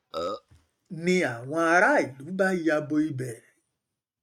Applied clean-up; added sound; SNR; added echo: neural mask model RNNoise.